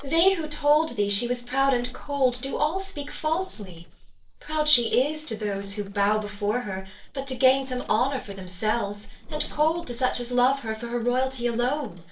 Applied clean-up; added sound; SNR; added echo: neural separator model SepFormer DNS4.